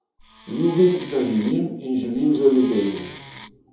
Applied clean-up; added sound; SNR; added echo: none; Wood; 20 dB; reverberation time 2.7 s.